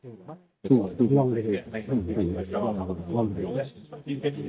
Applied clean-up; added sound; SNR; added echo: neural mask model DeepFilterNet 3.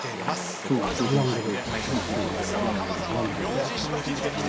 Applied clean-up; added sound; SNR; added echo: none; Chatter / Stream; -4 dB; none.